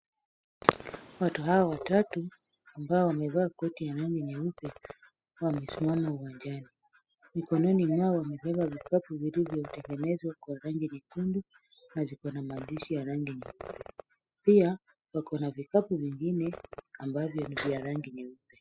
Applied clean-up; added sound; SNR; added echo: classical method spectral subtraction.